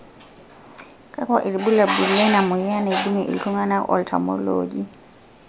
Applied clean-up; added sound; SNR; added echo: none; none; none; none.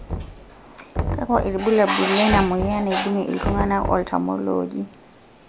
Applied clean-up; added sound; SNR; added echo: none; Knock; 8 dB; none.